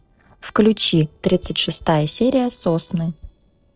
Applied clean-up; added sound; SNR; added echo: neural separator model SepFormer DNS4.